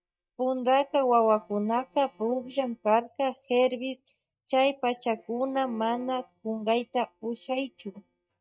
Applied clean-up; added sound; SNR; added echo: neural mask model DeepFilterNet 3.